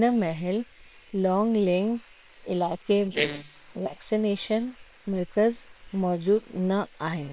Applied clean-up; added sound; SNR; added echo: neural separator model SepFormer WHAM!.